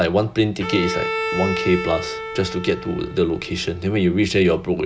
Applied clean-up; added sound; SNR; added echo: none; Bowed string instrument; 8 dB; none.